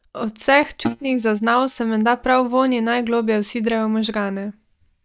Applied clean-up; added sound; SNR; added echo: neural mask model DeepFilterNet 3.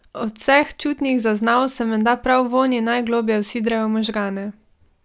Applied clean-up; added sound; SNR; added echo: none; none; none; none.